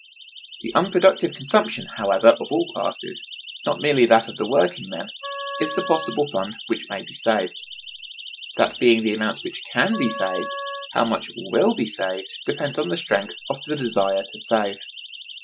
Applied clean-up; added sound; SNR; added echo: classical method Wiener filter.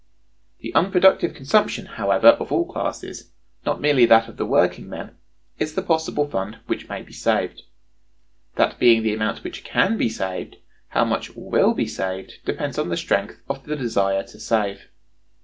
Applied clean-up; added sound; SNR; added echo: none; none; none; none.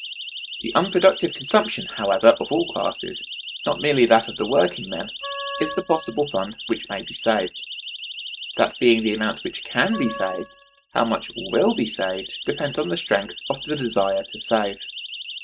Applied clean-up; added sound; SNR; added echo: neural mask model RNNoise.